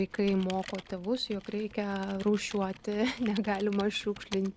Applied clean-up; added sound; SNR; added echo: none; Computer keyboard; 17 dB; none.